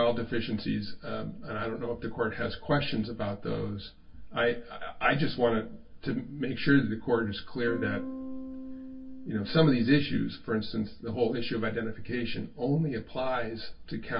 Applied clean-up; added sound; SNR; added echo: none; Electric guitar / Strum; 10 dB; reverberation time 0.2 s.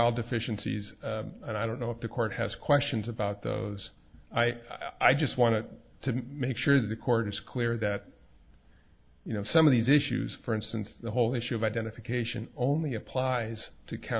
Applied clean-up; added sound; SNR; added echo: none; none; none; none.